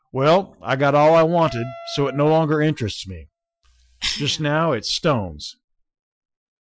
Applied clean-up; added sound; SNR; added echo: classical method Wiener filter.